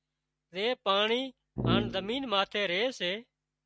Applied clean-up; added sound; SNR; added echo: none; Brass instrument; 1 dB; none.